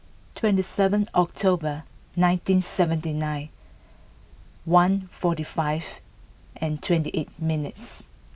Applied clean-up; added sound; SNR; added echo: none; none; none; none.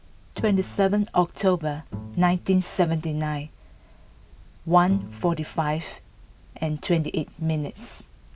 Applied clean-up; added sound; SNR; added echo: none; Bowed string instrument; 15 dB; none.